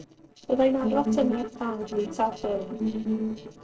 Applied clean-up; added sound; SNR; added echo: neural separator model SepFormer DNS4.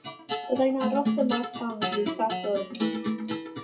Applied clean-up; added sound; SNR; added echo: classical method WPE with log-MMSE.